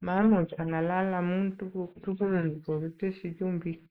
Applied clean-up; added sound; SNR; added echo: neural mask model Resemble Enhance denoiser.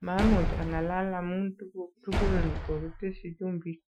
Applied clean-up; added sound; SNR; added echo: classical method Wiener filter.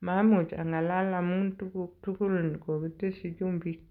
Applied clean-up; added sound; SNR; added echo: none; none; none; none.